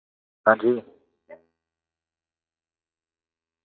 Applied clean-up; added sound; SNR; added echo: neural mask model DeepFilterNet 3.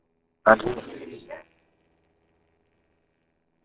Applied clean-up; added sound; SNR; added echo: neural separator model SepFormer DNS4.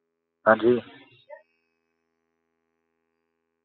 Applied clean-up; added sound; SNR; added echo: classical method spectral subtraction.